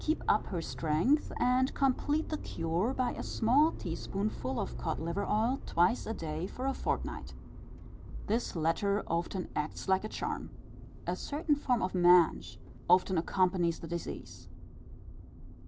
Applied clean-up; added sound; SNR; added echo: none; Motor vehicle (road); 9 dB; none.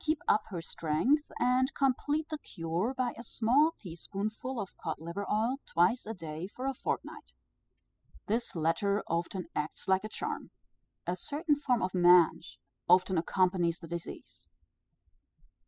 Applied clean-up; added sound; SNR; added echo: classical method spectral subtraction.